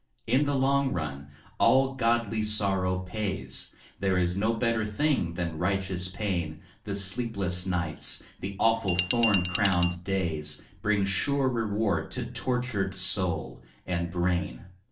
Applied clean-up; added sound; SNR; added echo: none; Glass; -1 dB; reverberation time 0.4 s.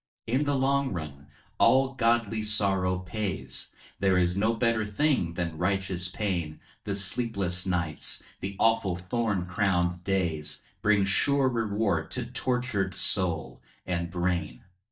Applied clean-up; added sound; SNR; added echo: neural mask model DeepFilterNet 3.